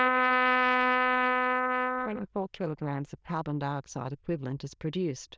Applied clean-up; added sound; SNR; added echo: neural diffusion model UNIVERSE++.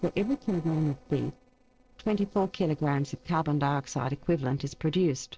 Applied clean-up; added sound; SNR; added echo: neural separator model SepFormer DNS4.